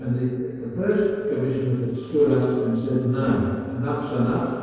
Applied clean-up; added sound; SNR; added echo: neural separator model SepFormer DNS4.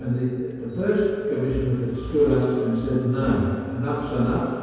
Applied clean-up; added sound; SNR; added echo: none; Sliding door; 14 dB; reverberation time 2.2 s.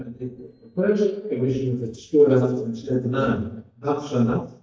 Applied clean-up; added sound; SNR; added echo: neural mask model DeepFilterNet 3.